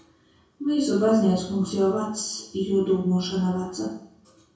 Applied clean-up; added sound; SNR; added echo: none; none; none; reverberation time 0.6 s.